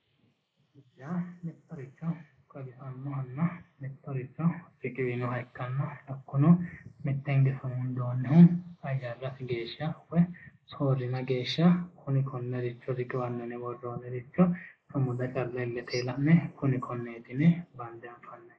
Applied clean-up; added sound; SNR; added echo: neural mask model Resemble Enhance denoiser.